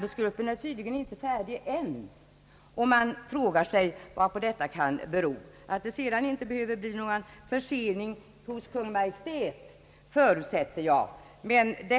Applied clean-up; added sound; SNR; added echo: none; none; none; none.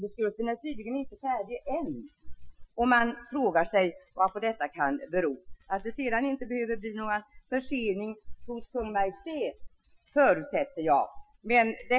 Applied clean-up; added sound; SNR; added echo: classical method Wiener filter.